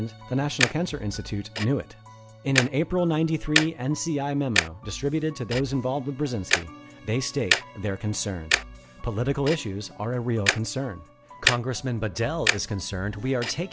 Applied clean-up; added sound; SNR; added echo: none; Tick-tock; 4 dB; none.